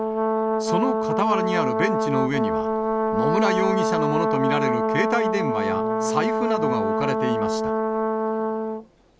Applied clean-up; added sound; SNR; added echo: none; Brass instrument; -4 dB; none.